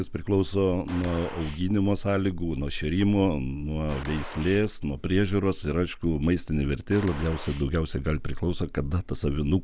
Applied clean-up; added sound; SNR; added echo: none; Gunshot, gunfire; 16 dB; none.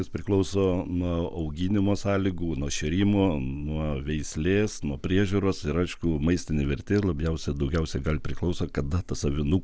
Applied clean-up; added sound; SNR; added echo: none; none; none; none.